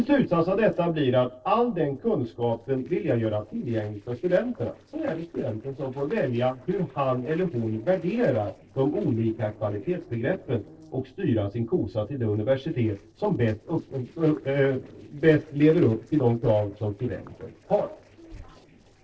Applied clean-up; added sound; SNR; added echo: neural separator model SepFormer DNS4.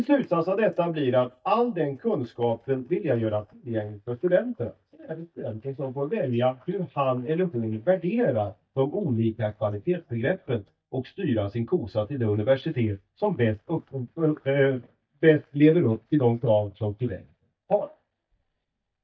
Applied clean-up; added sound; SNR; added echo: neural mask model DeepFilterNet 3.